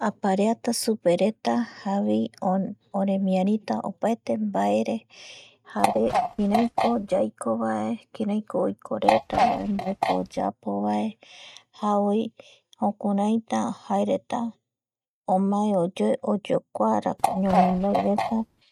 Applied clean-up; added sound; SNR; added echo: neural mask model RNNoise.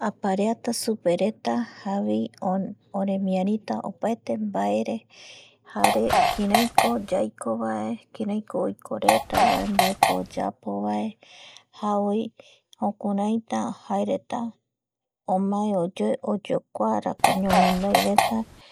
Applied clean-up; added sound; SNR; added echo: none; Fart; -4 dB; none.